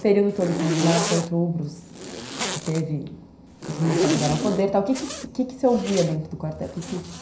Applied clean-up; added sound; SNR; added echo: none; Zipper (clothing); 5 dB; reverberation time 0.5 s.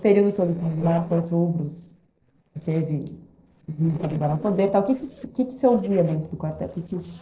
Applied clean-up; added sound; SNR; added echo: neural separator model SepFormer DNS4.